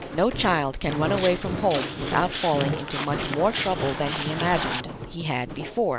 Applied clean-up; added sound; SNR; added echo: none; Walk, footsteps + Walk, footsteps; 5 dB; none.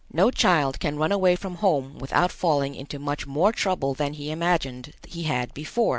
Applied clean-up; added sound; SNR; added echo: none; none; none; none.